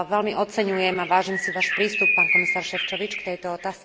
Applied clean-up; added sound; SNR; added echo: none; Bird; 0 dB; none.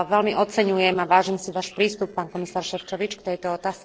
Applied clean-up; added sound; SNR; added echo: neural separator model SepFormer DNS4.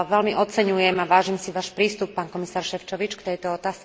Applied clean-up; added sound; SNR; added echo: none; none; none; none.